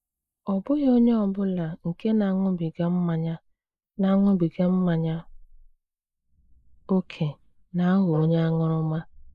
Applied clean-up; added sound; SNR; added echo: neural mask model Resemble Enhance denoiser.